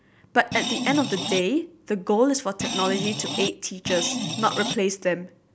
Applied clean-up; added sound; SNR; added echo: none; Screech; 4 dB; none.